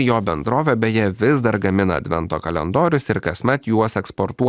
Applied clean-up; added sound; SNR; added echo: none; none; none; none.